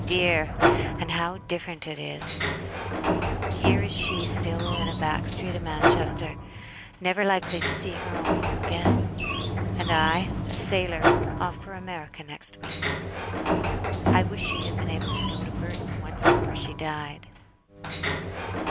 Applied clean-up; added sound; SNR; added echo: none; Sliding door; -3 dB; none.